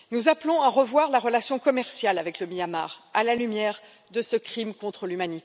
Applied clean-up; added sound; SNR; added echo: none; none; none; none.